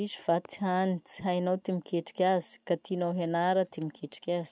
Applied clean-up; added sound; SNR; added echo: none; none; none; none.